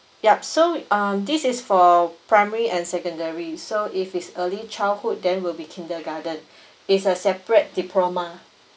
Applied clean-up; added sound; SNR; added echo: none; none; none; none.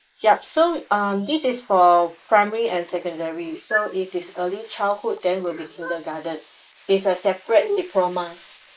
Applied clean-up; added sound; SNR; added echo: neural mask model Resemble Enhance denoiser.